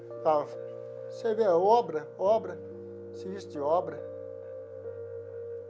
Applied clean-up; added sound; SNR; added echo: none; Piano; 10 dB; none.